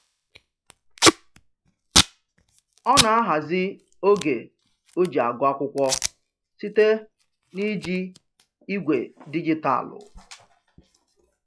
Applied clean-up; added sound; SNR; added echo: classical method log-MMSE.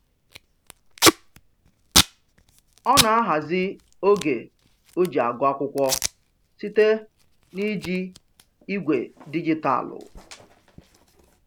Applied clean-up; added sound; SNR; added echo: none; Packing tape, duct tape; 3 dB; none.